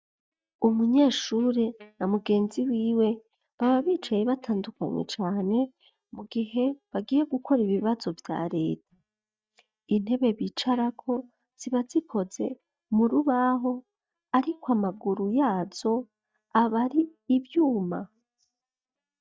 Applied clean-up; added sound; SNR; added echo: neural mask model DeepFilterNet 3.